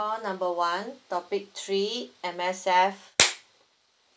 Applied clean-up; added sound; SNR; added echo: none; none; none; none.